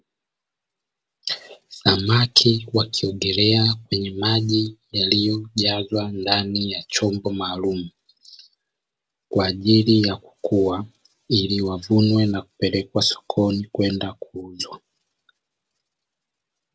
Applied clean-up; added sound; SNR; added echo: none; none; none; none.